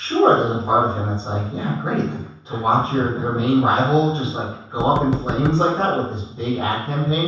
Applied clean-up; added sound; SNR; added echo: none; Knock; 10 dB; reverberation time 0.7 s.